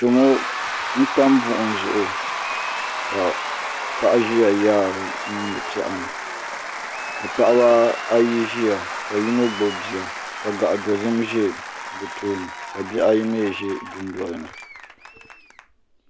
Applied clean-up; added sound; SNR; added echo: none; Applause / Crowd / Cheering; 7 dB; none.